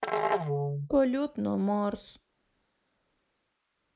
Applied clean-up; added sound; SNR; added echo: neural mask model Resemble Enhance denoiser.